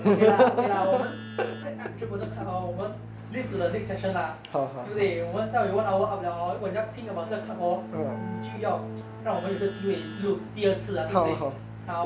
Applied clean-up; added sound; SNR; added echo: none; Keyboard (musical); 10 dB; none.